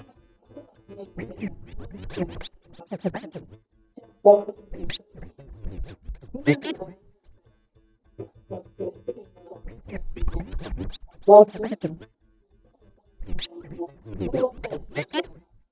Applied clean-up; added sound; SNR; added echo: neural mask model DeepFilterNet 3.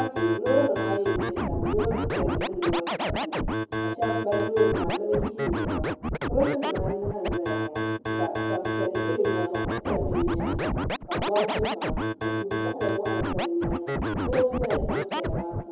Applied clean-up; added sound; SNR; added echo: none; Scratching (performance technique); 0 dB; reverberation time 1.2 s.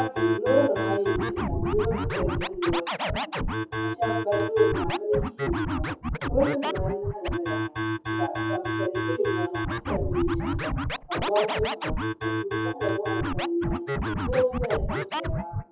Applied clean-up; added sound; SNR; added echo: classical method WPE with log-MMSE.